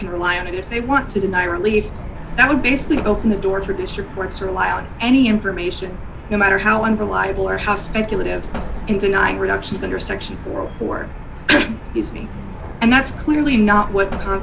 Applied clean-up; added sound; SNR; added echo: none; Truck; 9 dB; none.